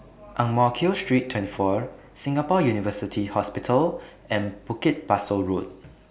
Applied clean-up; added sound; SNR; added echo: none; none; none; none.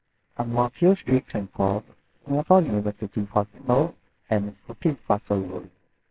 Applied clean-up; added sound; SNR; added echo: neural separator model SepFormer WHAMR!.